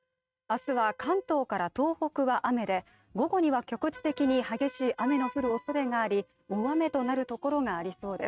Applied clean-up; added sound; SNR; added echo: neural mask model RNNoise.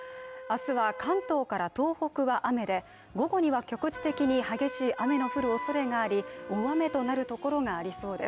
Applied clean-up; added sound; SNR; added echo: none; Wind instrument, woodwind instrument; 13 dB; none.